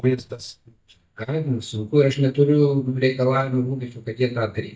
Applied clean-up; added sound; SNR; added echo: neural mask model DeepFilterNet 3.